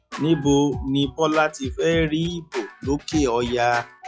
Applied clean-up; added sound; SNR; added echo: classical method log-MMSE.